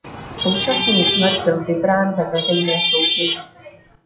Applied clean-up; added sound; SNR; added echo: classical method WPE with log-MMSE.